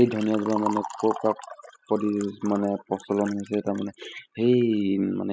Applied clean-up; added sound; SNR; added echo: classical method spectral subtraction.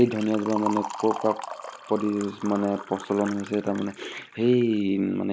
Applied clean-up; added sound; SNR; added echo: none; Liquid; 12 dB; none.